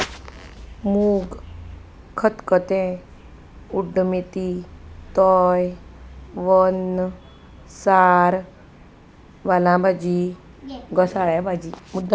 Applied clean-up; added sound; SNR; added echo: none; none; none; none.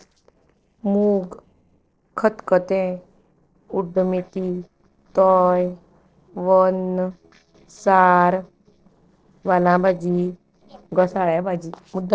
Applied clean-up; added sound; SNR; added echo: neural separator model SepFormer DNS4.